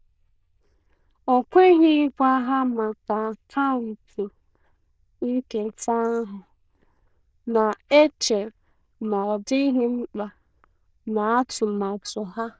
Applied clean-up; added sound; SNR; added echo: neural diffusion model UNIVERSE++.